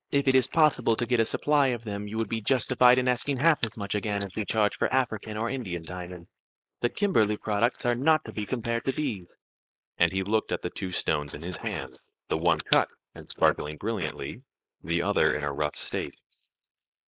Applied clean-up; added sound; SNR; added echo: neural mask model Resemble Enhance denoiser.